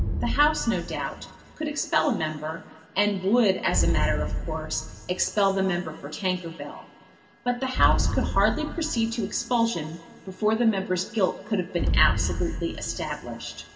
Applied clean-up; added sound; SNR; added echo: none; Explosion; 4 dB; reverberation time 1.5 s.